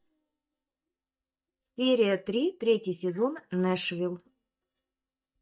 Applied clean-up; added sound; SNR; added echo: neural mask model DeepFilterNet 3.